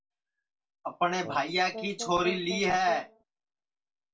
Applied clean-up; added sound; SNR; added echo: none; Brass instrument; 12 dB; reverberation time 0.2 s.